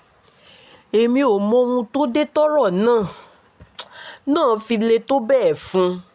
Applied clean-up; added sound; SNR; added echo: none; none; none; none.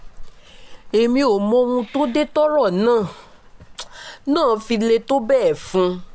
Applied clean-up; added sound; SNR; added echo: none; Meow / Purr; 20 dB; none.